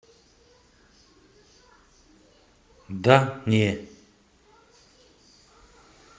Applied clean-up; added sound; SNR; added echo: none; none; none; none.